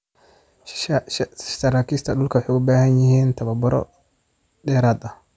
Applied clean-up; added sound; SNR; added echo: none; none; none; none.